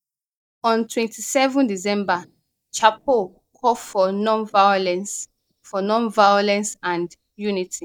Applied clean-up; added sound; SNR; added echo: neural mask model DeepFilterNet 3.